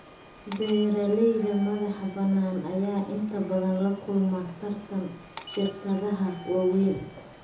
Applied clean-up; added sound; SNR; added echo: none; Walk, footsteps / Subway, metro, underground; 19 dB; reverberation time 0.6 s.